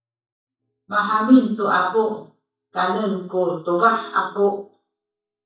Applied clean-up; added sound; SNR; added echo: neural mask model DeepFilterNet 3.